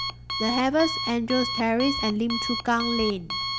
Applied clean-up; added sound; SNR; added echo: none; Alarm; 5 dB; none.